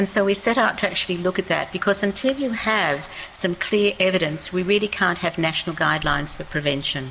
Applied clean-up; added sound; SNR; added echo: none; none; none; none.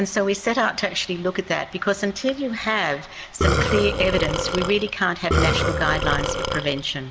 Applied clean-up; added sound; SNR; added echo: none; Burping, eructation; 0 dB; none.